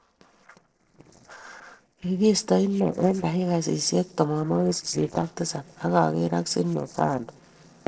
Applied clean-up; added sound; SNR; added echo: neural separator model SepFormer DNS4.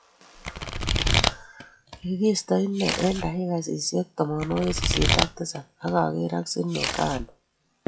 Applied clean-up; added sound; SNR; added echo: classical method WPE with log-MMSE.